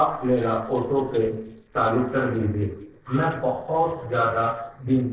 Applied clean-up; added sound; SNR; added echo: neural separator model SepFormer DNS4.